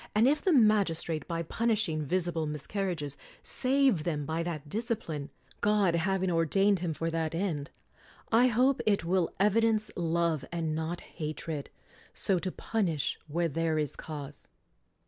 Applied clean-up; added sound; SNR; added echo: none; none; none; none.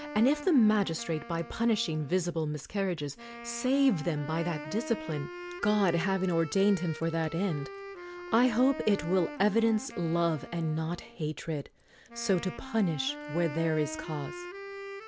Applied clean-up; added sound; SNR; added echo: none; Wind instrument, woodwind instrument; 13 dB; none.